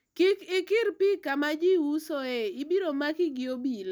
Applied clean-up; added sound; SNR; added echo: none; none; none; none.